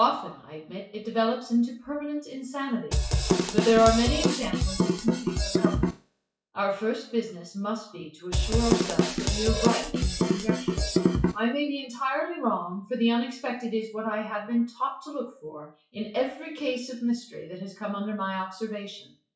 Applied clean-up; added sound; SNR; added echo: classical method WPE with log-MMSE.